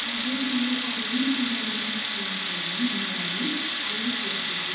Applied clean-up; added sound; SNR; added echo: none; Tools; -2 dB; reverberation time 1.2 s.